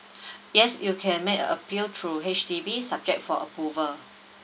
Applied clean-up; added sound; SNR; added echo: none; none; none; none.